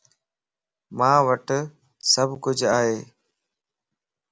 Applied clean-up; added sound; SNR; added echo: none; none; none; none.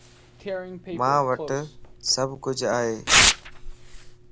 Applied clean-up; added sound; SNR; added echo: none; Tearing; -1 dB; none.